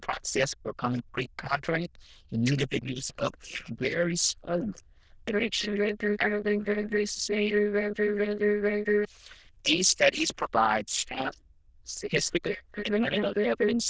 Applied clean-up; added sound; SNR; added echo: neural diffusion model UNIVERSE++.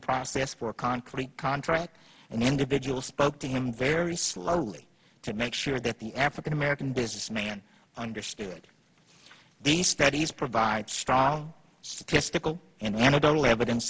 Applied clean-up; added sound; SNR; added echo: none; none; none; none.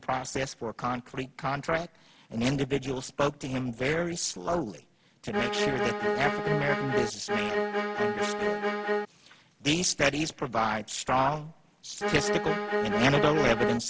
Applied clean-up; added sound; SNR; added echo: none; Bowed string instrument; -1 dB; none.